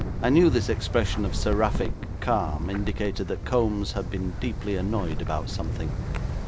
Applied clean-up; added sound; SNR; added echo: none; Wind; 2 dB; none.